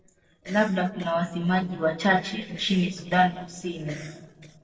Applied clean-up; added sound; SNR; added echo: neural separator model SepFormer DNS4.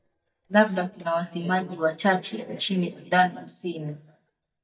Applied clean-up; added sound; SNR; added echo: neural mask model DeepFilterNet 3.